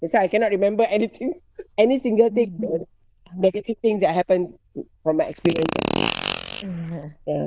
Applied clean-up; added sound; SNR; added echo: neural diffusion model UNIVERSE++.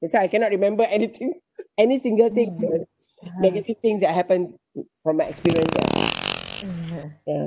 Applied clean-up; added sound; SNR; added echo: none; Fart; 4 dB; none.